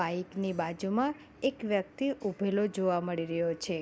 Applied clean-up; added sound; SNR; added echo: none; none; none; none.